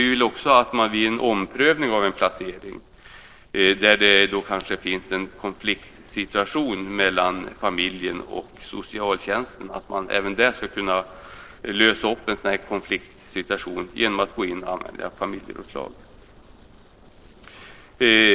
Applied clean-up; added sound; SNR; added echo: neural separator model SepFormer DNS4.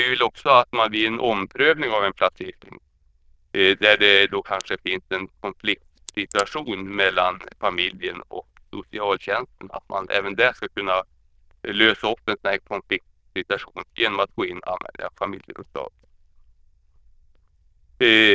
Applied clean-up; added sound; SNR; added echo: neural diffusion model UNIVERSE++.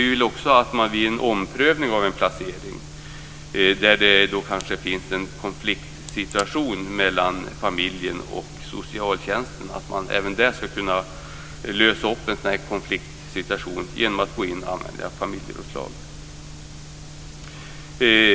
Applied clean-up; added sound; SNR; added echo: none; Crack; 20 dB; none.